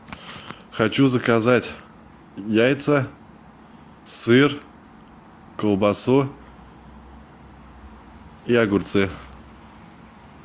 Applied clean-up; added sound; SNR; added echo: none; none; none; none.